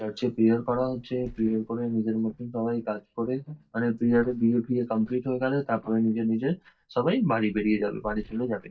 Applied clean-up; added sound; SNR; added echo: neural mask model DeepFilterNet 3.